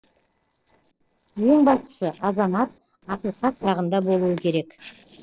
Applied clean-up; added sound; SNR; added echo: neural separator model SepFormer DNS4.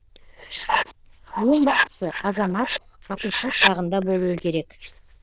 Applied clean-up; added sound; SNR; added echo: neural diffusion model UNIVERSE++.